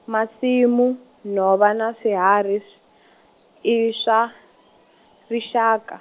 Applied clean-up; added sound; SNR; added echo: none; none; none; none.